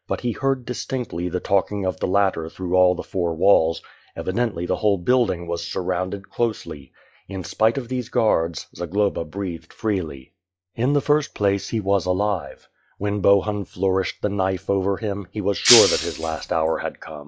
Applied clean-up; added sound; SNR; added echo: classical method log-MMSE.